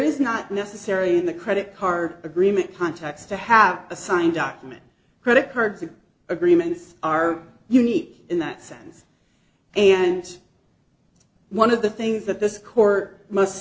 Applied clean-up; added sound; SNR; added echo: none; none; none; none.